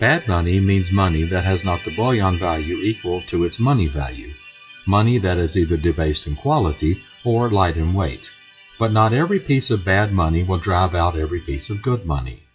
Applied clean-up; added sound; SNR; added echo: classical method WPE with log-MMSE.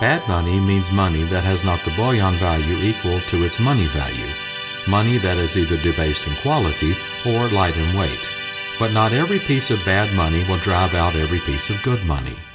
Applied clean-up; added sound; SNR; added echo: none; Musical instrument; 10 dB; reverberation time 0.7 s.